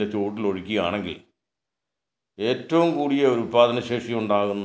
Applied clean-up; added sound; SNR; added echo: none; none; none; none.